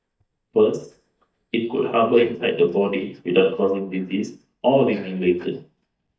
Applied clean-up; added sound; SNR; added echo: neural mask model DeepFilterNet 3.